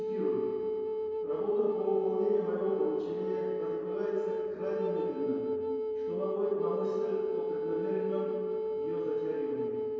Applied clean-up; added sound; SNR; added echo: none; Wind instrument, woodwind instrument; -2 dB; reverberation time 2.2 s.